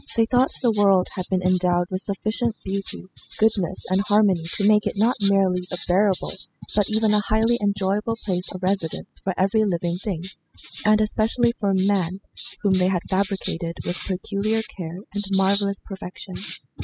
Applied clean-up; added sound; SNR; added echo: classical method spectral subtraction.